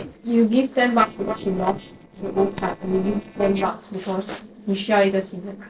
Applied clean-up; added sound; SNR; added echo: neural separator model SepFormer DNS4.